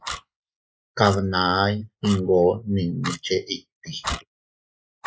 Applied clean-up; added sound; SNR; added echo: neural mask model Resemble Enhance denoiser.